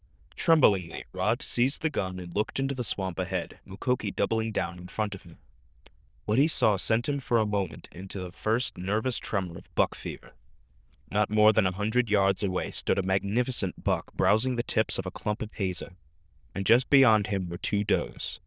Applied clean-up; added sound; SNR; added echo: neural diffusion model UNIVERSE++.